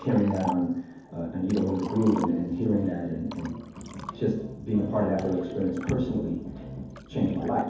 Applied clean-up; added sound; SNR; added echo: none; Liquid; 16 dB; reverberation time 0.9 s.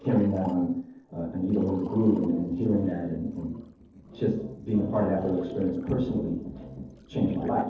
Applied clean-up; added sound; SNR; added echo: neural separator model SepFormer DNS4.